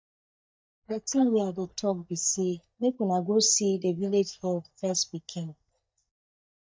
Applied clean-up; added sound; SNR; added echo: neural mask model DeepFilterNet 3.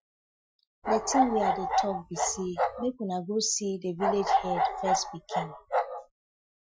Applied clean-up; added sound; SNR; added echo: classical method Wiener filter.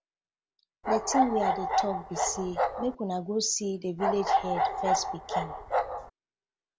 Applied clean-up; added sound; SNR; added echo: none; Bark; -4 dB; none.